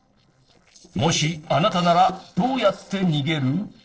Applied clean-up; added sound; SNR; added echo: neural separator model SepFormer DNS4.